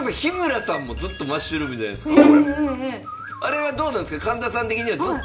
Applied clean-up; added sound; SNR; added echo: none; Bowed string instrument; -4 dB; reverberation time 0.4 s.